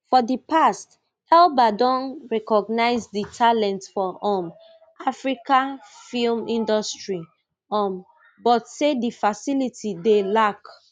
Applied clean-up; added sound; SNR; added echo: none; none; none; none.